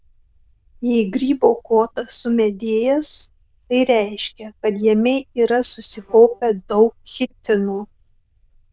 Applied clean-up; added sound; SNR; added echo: neural diffusion model UNIVERSE++.